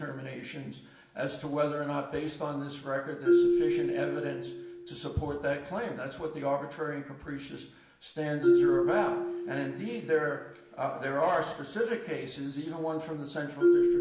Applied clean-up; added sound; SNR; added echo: none; Marimba, xylophone; -2 dB; reverberation time 0.7 s.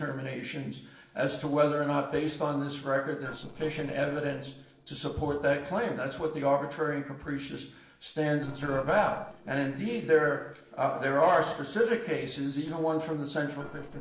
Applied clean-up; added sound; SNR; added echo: neural separator model SepFormer DNS4.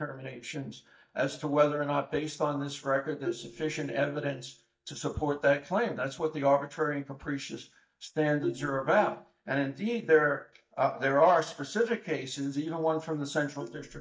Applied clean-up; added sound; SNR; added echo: neural mask model DeepFilterNet 3.